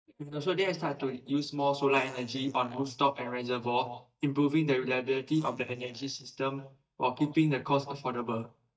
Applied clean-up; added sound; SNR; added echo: neural mask model DeepFilterNet 3.